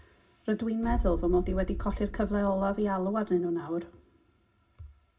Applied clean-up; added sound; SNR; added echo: none; Boom; 4 dB; reverberation time 0.2 s.